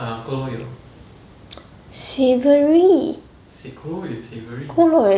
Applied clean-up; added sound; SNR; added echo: none; none; none; none.